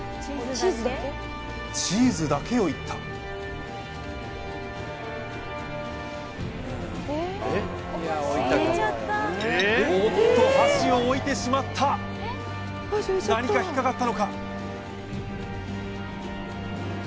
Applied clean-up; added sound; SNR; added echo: none; none; none; none.